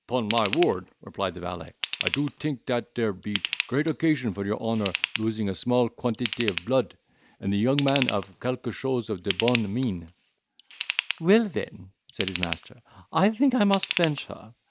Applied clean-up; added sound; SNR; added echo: none; Ratchet, pawl / Tools; 7 dB; none.